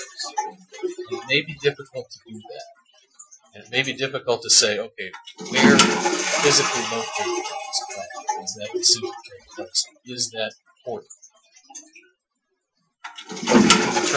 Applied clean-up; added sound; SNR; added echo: classical method Wiener filter.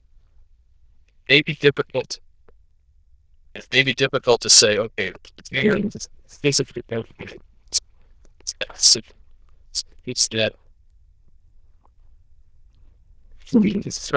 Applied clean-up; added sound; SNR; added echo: neural diffusion model UNIVERSE++.